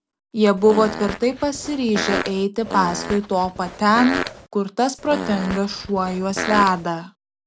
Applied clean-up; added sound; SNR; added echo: none; Fart; 8 dB; none.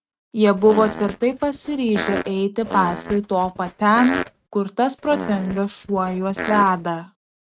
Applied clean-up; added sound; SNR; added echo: neural mask model RNNoise.